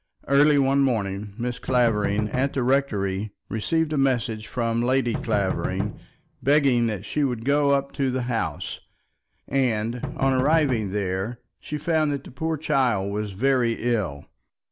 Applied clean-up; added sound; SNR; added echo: none; Knock; 7 dB; none.